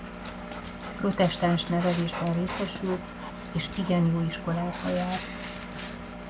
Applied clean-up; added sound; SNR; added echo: none; Engine + Dog; 8 dB; none.